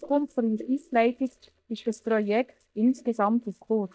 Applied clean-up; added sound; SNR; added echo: neural mask model DeepFilterNet 3.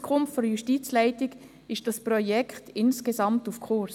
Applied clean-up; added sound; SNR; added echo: none; none; none; none.